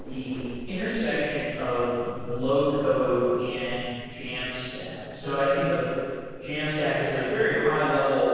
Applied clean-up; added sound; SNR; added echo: neural separator model SepFormer DNS4.